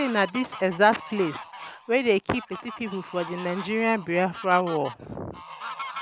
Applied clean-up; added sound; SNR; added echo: none; Fowl; 13 dB; none.